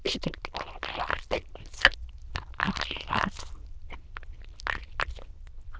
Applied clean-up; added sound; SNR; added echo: neural diffusion model UNIVERSE++.